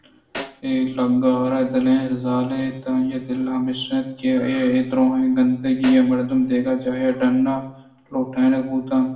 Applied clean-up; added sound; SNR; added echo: none; Snare drum; 17 dB; reverberation time 0.7 s.